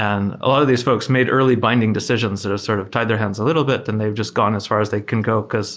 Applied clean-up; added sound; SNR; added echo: none; none; none; none.